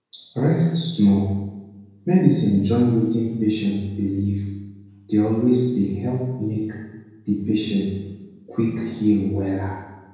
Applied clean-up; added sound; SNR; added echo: none; none; none; reverberation time 1.0 s.